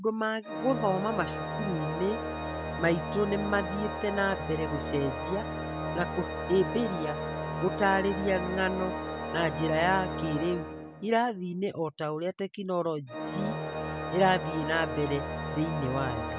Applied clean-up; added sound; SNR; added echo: none; Organ; 4 dB; none.